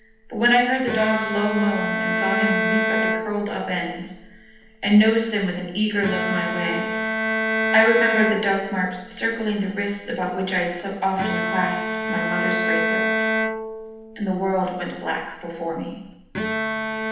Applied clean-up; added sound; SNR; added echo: none; Bowed string instrument; 2 dB; reverberation time 0.9 s.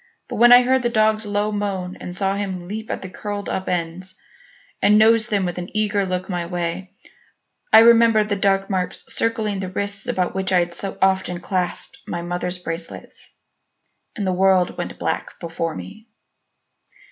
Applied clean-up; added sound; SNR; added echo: none; none; none; none.